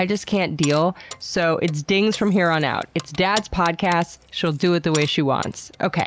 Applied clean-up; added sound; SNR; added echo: none; Keys jangling; 17 dB; none.